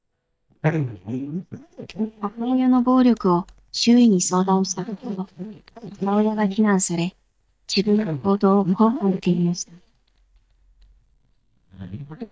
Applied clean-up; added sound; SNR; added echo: neural mask model DeepFilterNet 3.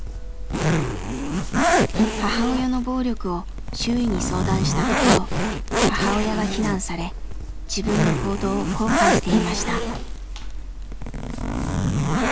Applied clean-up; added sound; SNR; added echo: none; Zipper (clothing); -4 dB; none.